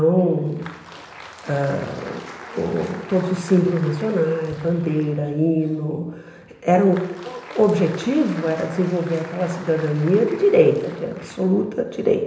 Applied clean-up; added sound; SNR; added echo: none; Applause; 19 dB; reverberation time 0.9 s.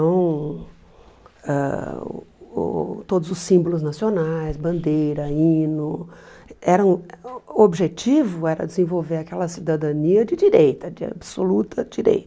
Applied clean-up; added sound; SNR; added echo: none; none; none; none.